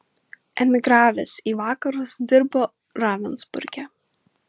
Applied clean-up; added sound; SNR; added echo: none; none; none; none.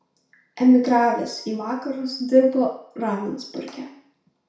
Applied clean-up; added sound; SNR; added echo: none; none; none; reverberation time 0.6 s.